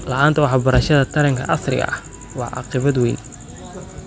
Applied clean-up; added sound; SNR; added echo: none; none; none; none.